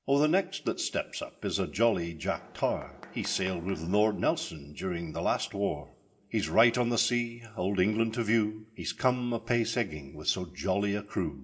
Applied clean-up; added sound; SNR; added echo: none; Mechanisms; 19 dB; reverberation time 0.3 s.